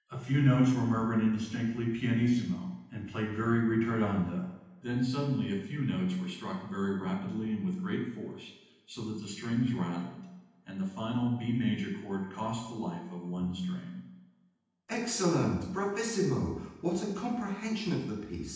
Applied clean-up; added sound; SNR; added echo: none; none; none; reverberation time 0.9 s.